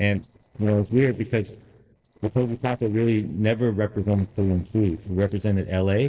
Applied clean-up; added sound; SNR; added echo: neural separator model SepFormer DNS4.